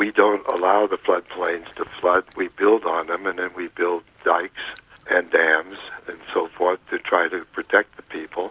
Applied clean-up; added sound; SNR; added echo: none; none; none; none.